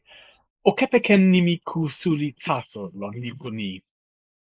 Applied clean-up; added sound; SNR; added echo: neural mask model Resemble Enhance denoiser.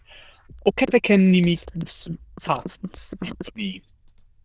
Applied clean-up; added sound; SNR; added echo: neural diffusion model UNIVERSE++.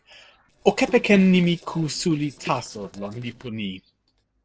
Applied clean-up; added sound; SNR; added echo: neural separator model SepFormer DNS4.